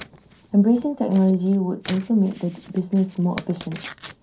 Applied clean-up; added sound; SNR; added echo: none; Tearing; 19 dB; reverberation time 0.3 s.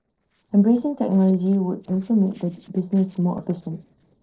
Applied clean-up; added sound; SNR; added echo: neural separator model SepFormer DNS4.